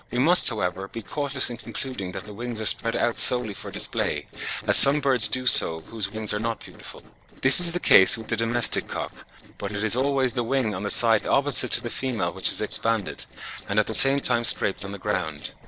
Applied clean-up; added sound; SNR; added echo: neural separator model SepFormer DNS4.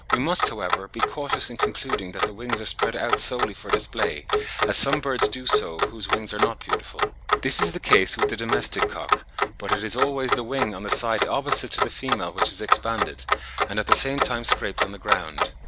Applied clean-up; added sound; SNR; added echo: none; Clock; 0 dB; none.